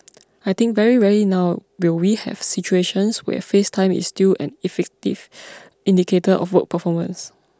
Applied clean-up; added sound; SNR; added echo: none; none; none; none.